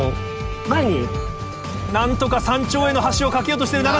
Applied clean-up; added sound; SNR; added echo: none; Wind instrument, woodwind instrument; 15 dB; none.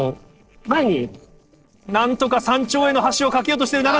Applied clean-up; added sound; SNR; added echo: neural separator model SepFormer DNS4.